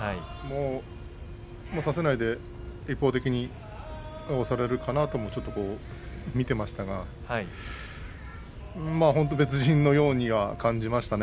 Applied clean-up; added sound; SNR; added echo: none; none; none; none.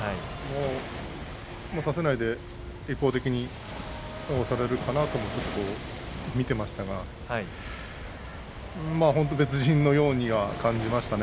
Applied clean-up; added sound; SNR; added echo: none; Waves, surf; 12 dB; none.